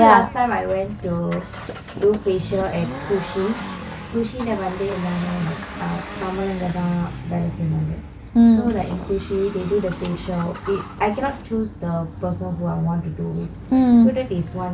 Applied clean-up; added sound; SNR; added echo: none; Accelerating, revving, vroom; 13 dB; none.